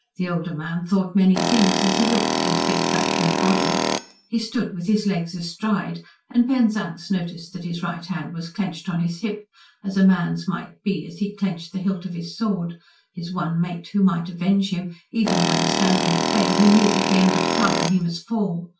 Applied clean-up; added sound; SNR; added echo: none; Tools; -1 dB; reverberation time 0.2 s.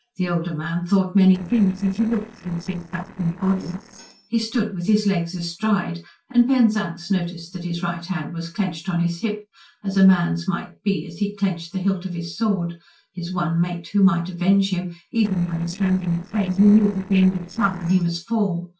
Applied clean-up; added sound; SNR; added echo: neural separator model SepFormer DNS4.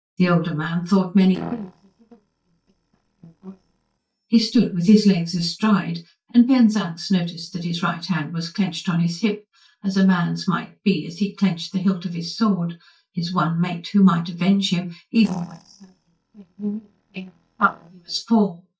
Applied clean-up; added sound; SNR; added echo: neural mask model DeepFilterNet 3.